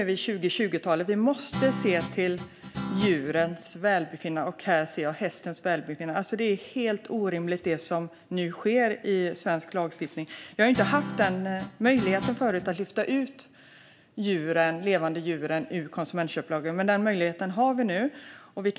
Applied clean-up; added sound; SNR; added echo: none; Guitar; 8 dB; none.